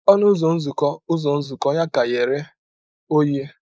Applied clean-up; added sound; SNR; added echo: neural mask model Resemble Enhance denoiser.